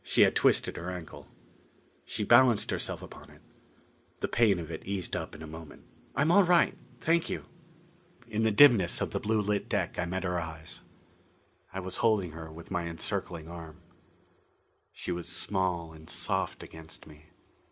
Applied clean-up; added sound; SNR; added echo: none; none; none; none.